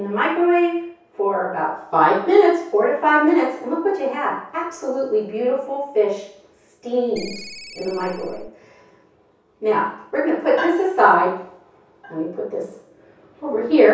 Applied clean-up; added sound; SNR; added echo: none; Ringtone; 16 dB; reverberation time 0.6 s.